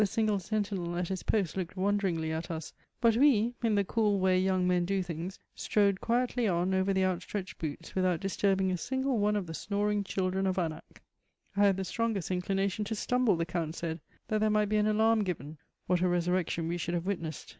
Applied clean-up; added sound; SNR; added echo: none; none; none; none.